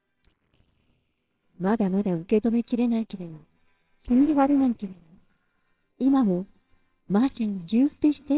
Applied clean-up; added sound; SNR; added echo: neural separator model SepFormer WHAMR!.